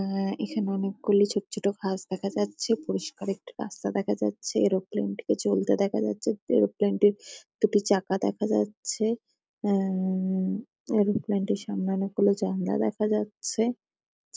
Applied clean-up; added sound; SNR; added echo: none; none; none; none.